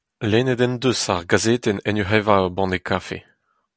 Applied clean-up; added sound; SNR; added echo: none; none; none; none.